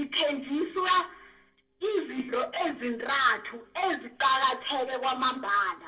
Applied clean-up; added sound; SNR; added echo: neural separator model SepFormer DNS4.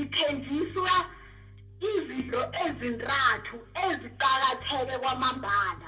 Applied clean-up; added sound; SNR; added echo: none; Bass guitar; 18 dB; reverberation time 0.2 s.